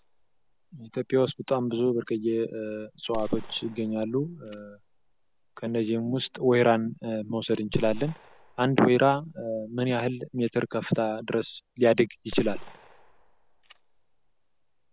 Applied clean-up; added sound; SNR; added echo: none; Gunshot, gunfire; 14 dB; none.